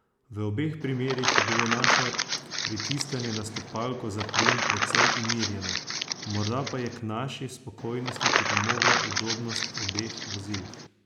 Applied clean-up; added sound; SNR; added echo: none; Crumpling, crinkling; -4 dB; none.